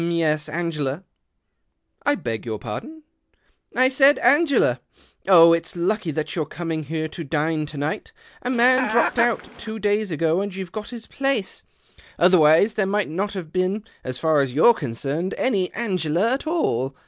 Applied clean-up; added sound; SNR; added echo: none; Chicken, rooster; 5 dB; none.